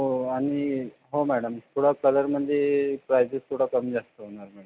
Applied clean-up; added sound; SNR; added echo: none; none; none; none.